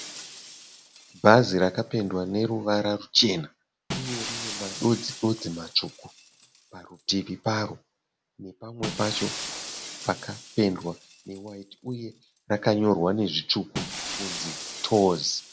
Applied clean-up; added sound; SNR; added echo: none; Shatter; 12 dB; none.